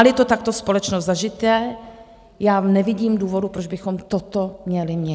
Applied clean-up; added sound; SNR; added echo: none; none; none; none.